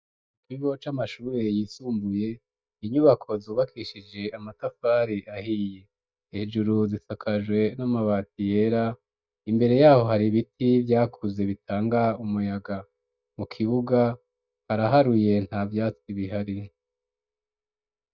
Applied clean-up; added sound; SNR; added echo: neural mask model DeepFilterNet 3.